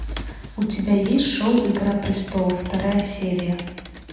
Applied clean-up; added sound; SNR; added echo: none; Computer keyboard; 18 dB; reverberation time 1.0 s.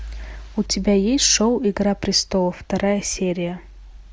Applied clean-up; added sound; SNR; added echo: none; none; none; none.